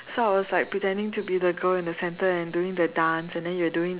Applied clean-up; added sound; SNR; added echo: none; none; none; none.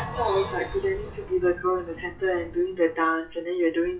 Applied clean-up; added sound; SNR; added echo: classical method WPE with log-MMSE.